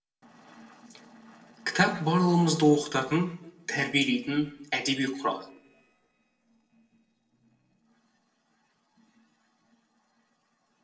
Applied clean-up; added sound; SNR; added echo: neural separator model SepFormer DNS4.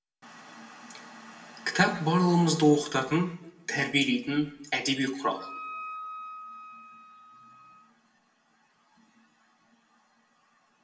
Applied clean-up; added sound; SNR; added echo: none; Wind instrument, woodwind instrument; 13 dB; reverberation time 0.8 s.